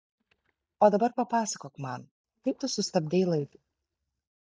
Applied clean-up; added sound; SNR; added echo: neural mask model DeepFilterNet 3.